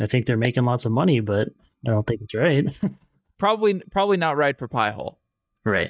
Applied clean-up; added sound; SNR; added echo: neural mask model DeepFilterNet 3.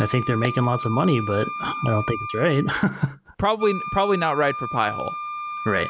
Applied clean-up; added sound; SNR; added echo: none; Wind instrument, woodwind instrument; 8 dB; none.